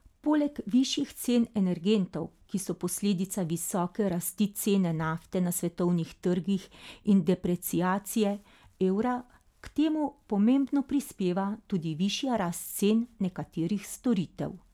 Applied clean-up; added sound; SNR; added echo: none; none; none; none.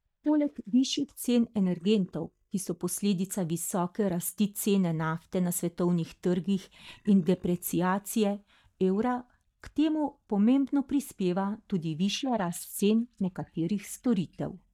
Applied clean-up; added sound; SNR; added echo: neural mask model DeepFilterNet 3.